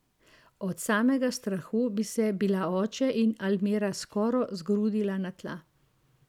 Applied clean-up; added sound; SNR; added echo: none; none; none; none.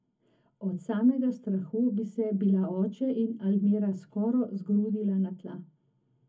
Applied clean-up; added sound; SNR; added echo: none; none; none; reverberation time 0.3 s.